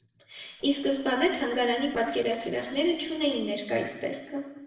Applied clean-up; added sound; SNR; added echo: neural separator model SepFormer DNS4.